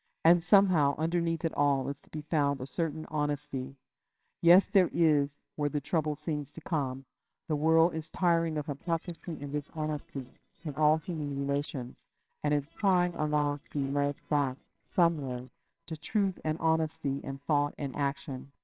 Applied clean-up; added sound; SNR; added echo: neural separator model SepFormer WHAMR!.